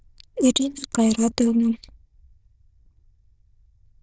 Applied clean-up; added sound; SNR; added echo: neural diffusion model UNIVERSE++.